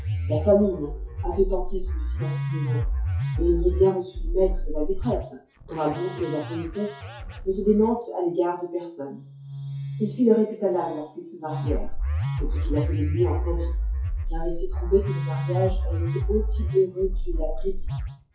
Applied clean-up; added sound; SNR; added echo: classical method WPE with log-MMSE.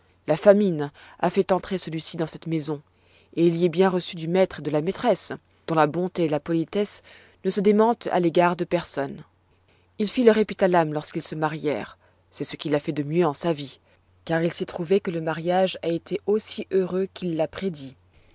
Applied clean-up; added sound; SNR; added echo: none; none; none; none.